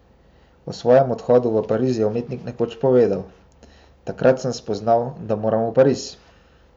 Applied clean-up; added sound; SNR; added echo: none; none; none; none.